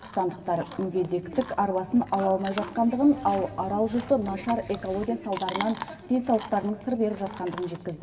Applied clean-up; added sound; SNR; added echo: none; Chewing, mastication; 15 dB; reverberation time 3.0 s.